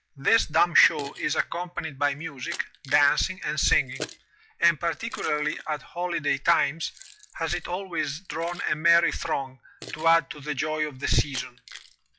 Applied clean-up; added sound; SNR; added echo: classical method log-MMSE.